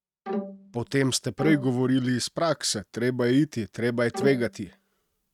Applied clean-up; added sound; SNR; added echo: neural mask model RNNoise.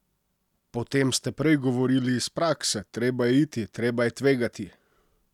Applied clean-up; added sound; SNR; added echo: none; none; none; none.